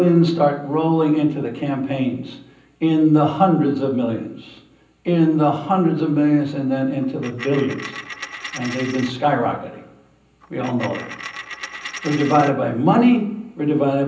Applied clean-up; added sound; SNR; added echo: none; Coin (dropping); 13 dB; reverberation time 0.6 s.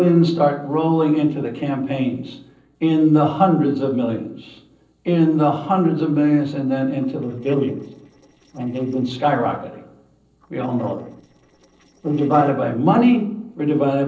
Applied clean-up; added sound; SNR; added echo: neural separator model SepFormer DNS4.